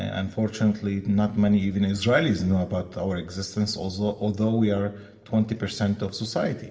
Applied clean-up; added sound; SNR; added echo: none; none; none; reverberation time 0.9 s.